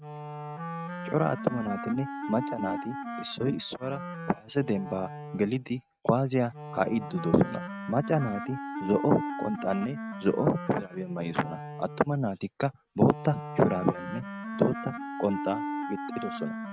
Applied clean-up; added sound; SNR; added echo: neural mask model RNNoise.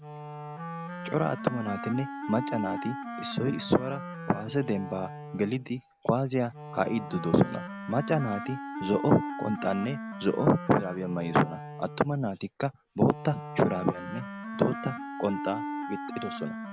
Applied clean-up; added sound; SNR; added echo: none; Wind instrument, woodwind instrument; 9 dB; none.